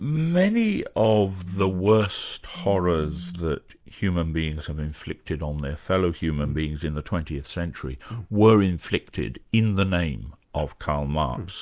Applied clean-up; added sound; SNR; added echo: none; Telephone; 15 dB; none.